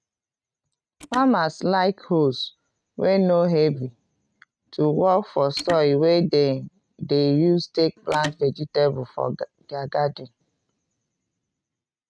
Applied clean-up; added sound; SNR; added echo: neural mask model RNNoise.